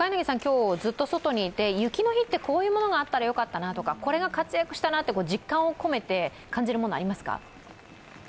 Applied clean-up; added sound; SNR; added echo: none; none; none; none.